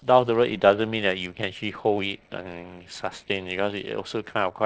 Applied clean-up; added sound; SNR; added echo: neural separator model SepFormer DNS4.